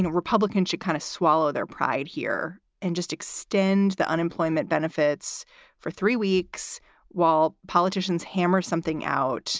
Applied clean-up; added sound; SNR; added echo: none; none; none; none.